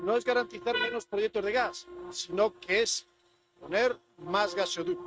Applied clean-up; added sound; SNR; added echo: neural mask model RNNoise.